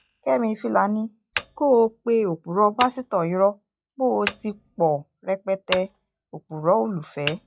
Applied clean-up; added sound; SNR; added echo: classical method log-MMSE.